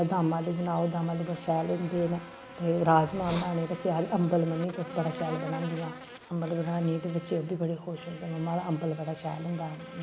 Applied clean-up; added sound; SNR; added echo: none; Hiss + Buzz; 14 dB; none.